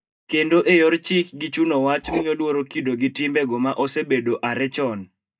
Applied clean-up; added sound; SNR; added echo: neural mask model DeepFilterNet 3.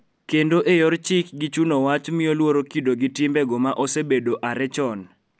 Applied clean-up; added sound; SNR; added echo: none; none; none; none.